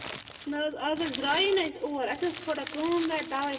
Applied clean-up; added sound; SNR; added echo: none; Crumpling, crinkling; 10 dB; reverberation time 2.8 s.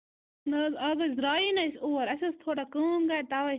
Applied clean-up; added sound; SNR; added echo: none; none; none; none.